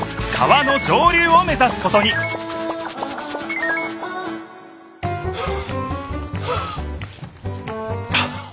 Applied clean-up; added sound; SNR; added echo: none; none; none; none.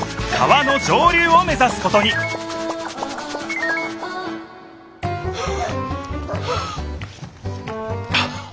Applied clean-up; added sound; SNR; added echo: none; Dog; 17 dB; none.